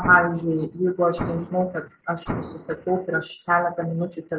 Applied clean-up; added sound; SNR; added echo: none; Explosion; 10 dB; none.